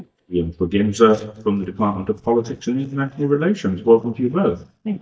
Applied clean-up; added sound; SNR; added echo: neural mask model DeepFilterNet 3.